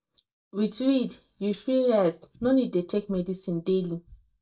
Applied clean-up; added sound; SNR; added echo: neural mask model DeepFilterNet 3.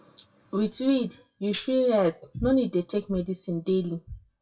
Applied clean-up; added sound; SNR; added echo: classical method WPE with log-MMSE.